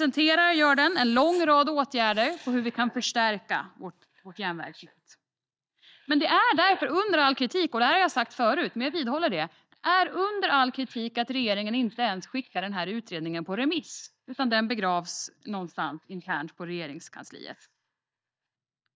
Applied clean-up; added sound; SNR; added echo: neural mask model DeepFilterNet 3.